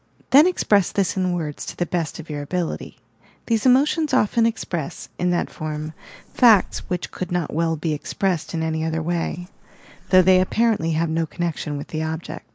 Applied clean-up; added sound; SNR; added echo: neural mask model Resemble Enhance denoiser.